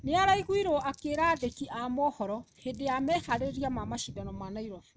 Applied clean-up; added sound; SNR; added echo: neural mask model RNNoise.